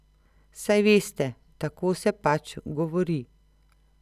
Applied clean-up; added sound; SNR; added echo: none; none; none; none.